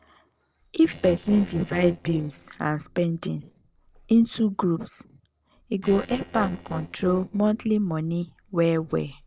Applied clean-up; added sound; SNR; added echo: neural separator model SepFormer DNS4.